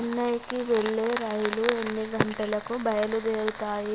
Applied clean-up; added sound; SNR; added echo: none; Fire; 6 dB; none.